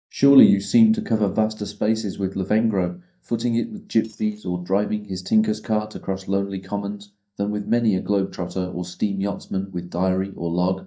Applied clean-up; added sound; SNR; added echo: neural mask model DeepFilterNet 3.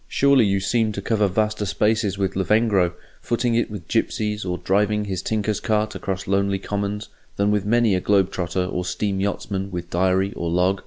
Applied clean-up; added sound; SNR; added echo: none; none; none; none.